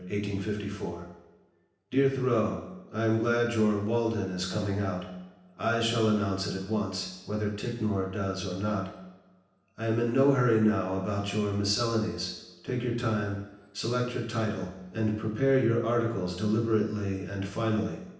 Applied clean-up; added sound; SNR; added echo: none; none; none; reverberation time 0.9 s.